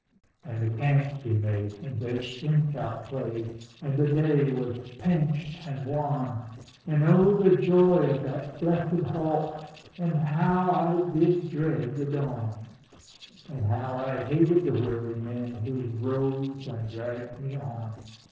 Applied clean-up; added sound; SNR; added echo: neural separator model SepFormer DNS4.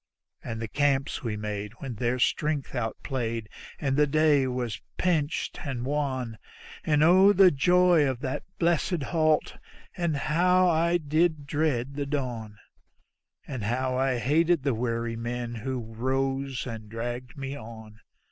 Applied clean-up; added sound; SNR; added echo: none; none; none; none.